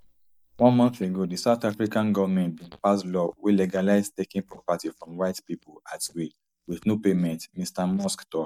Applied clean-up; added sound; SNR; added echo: neural mask model DeepFilterNet 3.